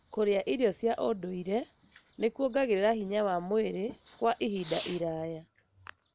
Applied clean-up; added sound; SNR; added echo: none; Fireworks; 19 dB; none.